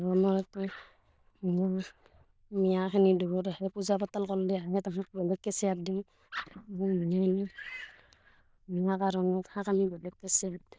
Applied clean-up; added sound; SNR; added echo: neural diffusion model UNIVERSE++.